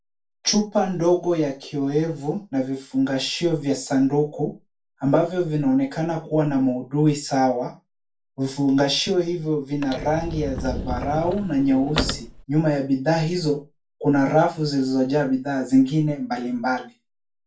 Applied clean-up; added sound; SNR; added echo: none; Sliding door / Slam / Wood; 7 dB; reverberation time 0.3 s.